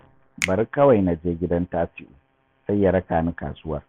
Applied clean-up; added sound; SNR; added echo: none; Finger snapping; 15 dB; none.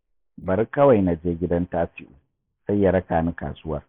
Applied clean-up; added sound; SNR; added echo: neural mask model Resemble Enhance denoiser.